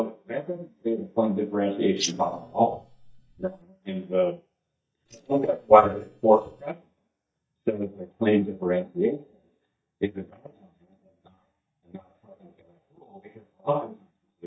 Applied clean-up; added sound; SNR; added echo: neural mask model DeepFilterNet 3.